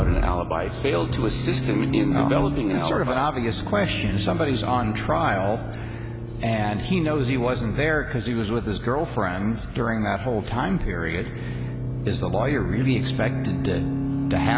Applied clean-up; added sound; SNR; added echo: none; Accelerating, revving, vroom; 3 dB; none.